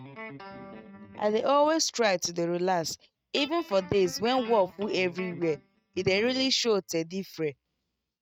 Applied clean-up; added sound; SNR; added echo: neural mask model RNNoise.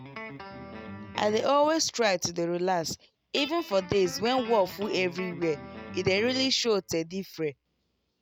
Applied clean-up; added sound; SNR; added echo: none; Guitar; 16 dB; none.